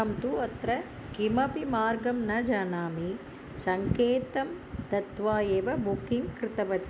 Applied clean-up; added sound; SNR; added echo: none; none; none; none.